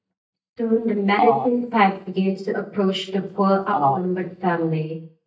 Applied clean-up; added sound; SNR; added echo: neural mask model DeepFilterNet 3.